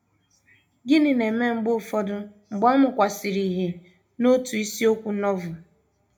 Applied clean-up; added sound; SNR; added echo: none; none; none; reverberation time 0.3 s.